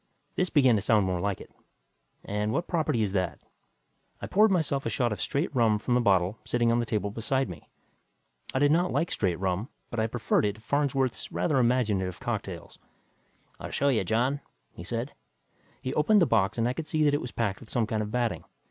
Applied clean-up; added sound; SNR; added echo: none; none; none; none.